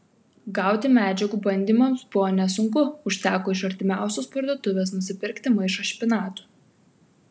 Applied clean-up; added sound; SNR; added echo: none; none; none; none.